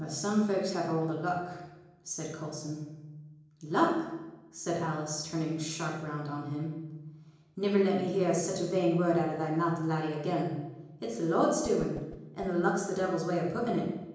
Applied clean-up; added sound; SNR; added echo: none; Whoosh, swoosh, swish; 19 dB; reverberation time 1.0 s.